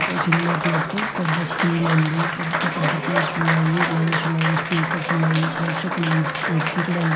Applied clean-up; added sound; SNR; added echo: none; Applause; 2 dB; none.